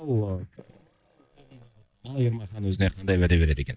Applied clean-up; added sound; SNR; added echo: neural mask model DeepFilterNet 3.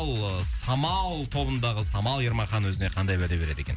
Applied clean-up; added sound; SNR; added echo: none; none; none; none.